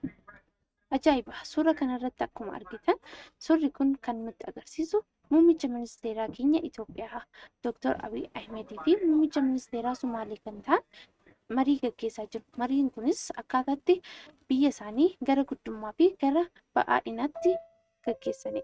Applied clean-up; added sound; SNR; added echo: neural mask model RNNoise.